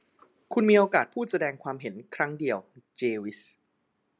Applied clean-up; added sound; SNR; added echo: none; none; none; none.